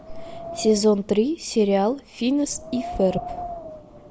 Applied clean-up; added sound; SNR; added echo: none; Wind; 14 dB; none.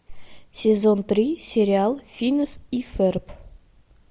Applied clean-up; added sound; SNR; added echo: none; none; none; none.